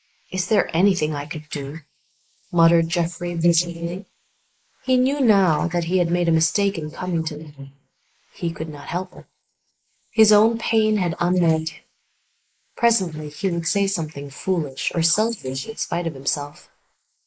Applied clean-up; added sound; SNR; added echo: neural mask model Resemble Enhance denoiser.